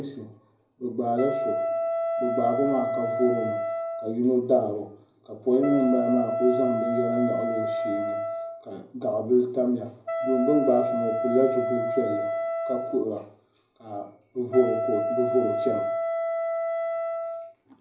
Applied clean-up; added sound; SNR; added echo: none; Wind instrument, woodwind instrument; 2 dB; reverberation time 0.4 s.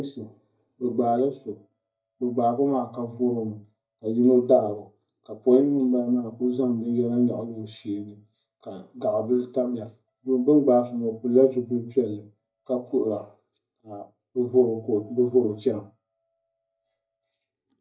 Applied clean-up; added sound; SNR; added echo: neural mask model DeepFilterNet 3.